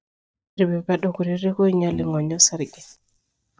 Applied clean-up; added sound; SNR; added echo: neural mask model DeepFilterNet 3.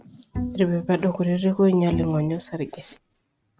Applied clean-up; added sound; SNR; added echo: neural mask model RNNoise.